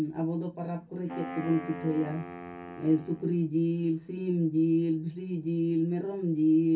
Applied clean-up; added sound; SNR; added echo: none; Wind instrument, woodwind instrument; 14 dB; reverberation time 0.3 s.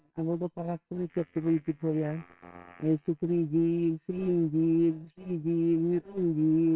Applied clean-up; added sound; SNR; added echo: neural separator model SepFormer WHAMR!.